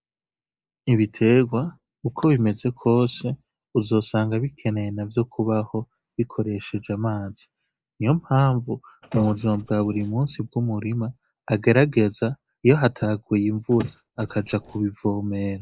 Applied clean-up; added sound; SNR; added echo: neural mask model Resemble Enhance denoiser.